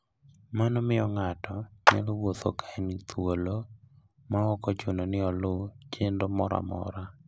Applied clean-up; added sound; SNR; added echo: none; Clapping; -1 dB; none.